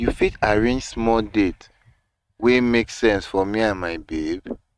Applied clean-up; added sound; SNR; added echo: neural mask model RNNoise.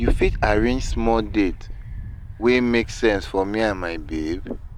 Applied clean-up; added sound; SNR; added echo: none; Wind; 5 dB; none.